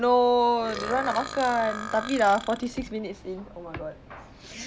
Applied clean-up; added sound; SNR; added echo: none; Burping, eructation; 11 dB; none.